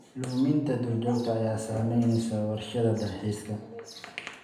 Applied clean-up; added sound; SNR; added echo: none; none; none; reverberation time 0.7 s.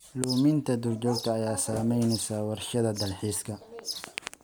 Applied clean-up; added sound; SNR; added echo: none; none; none; none.